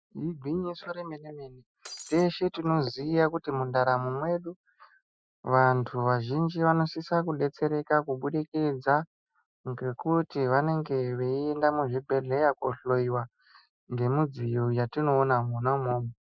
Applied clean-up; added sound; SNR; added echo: classical method Wiener filter.